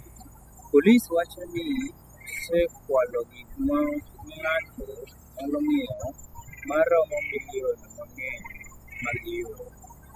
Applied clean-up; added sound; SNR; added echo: classical method spectral subtraction.